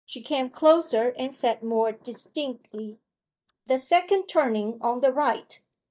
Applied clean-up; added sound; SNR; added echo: neural mask model DeepFilterNet 3.